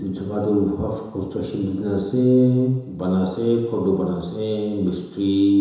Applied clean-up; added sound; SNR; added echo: none; none; none; reverberation time 1.0 s.